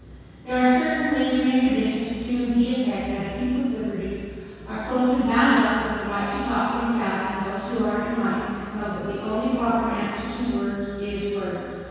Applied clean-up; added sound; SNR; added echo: none; none; none; reverberation time 2.0 s.